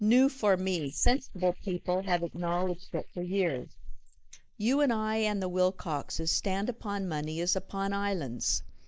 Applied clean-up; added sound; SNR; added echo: neural mask model Resemble Enhance denoiser.